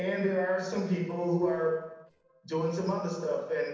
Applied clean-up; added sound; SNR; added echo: neural separator model SepFormer DNS4.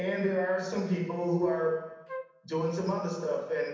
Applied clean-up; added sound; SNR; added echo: none; Wind instrument, woodwind instrument; 12 dB; reverberation time 1.1 s.